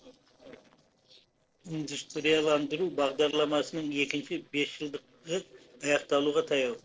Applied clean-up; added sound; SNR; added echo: neural separator model SepFormer DNS4.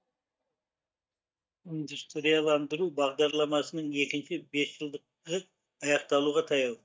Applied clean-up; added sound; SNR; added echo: neural mask model DeepFilterNet 3.